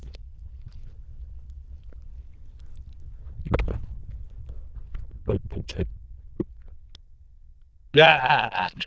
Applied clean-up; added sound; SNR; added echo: neural diffusion model UNIVERSE++.